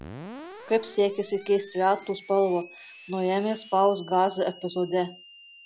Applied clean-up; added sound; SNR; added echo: none; Screech; 19 dB; none.